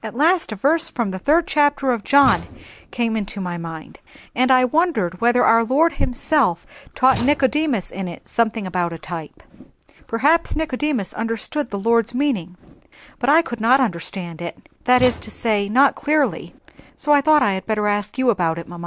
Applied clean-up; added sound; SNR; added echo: none; Slam / Tools; 14 dB; none.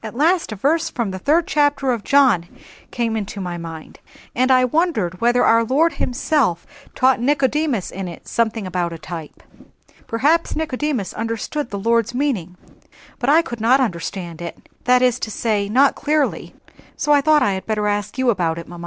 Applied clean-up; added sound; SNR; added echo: none; none; none; none.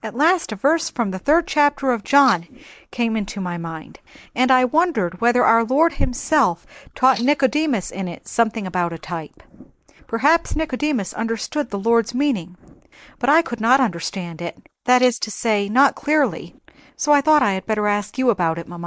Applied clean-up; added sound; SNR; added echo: neural mask model Resemble Enhance denoiser.